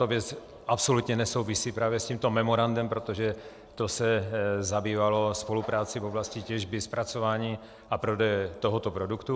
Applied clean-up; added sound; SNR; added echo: none; none; none; none.